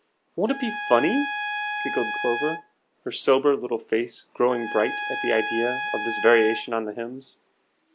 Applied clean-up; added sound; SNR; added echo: none; Trumpet; 7 dB; none.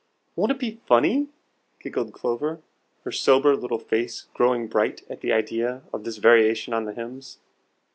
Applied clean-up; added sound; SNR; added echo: none; none; none; none.